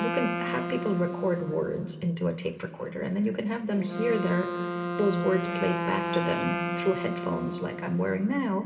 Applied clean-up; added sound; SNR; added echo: none; Wind instrument, woodwind instrument; 4 dB; reverberation time 2.6 s.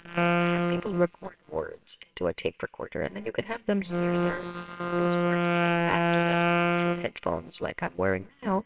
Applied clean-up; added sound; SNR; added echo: neural separator model SepFormer WHAMR!.